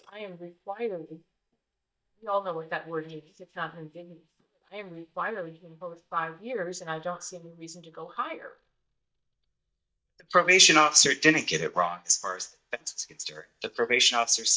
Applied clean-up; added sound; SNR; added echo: neural mask model DeepFilterNet 3.